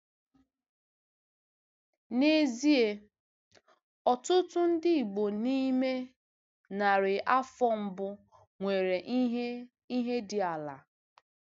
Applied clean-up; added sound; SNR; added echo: none; none; none; none.